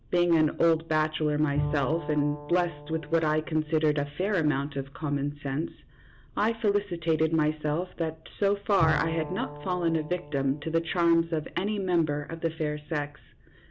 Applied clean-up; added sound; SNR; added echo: none; Bowed string instrument; 13 dB; none.